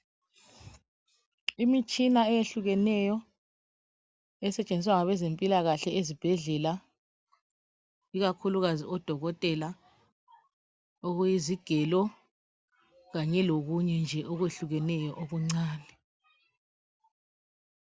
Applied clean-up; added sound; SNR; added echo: none; none; none; none.